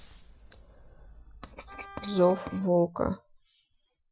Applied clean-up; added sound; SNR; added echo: classical method Wiener filter.